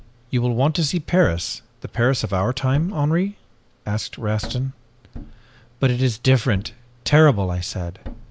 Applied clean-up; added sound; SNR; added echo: none; Thump, thud; 19 dB; none.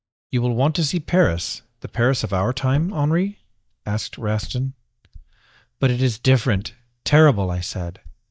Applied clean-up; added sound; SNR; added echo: neural mask model DeepFilterNet 3.